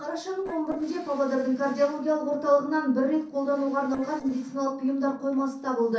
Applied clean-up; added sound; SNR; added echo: neural separator model SepFormer DNS4.